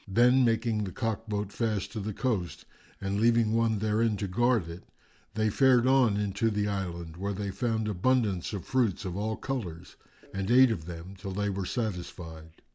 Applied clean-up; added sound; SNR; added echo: none; none; none; none.